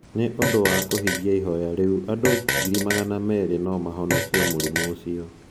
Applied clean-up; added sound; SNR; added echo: none; Fart; 4 dB; none.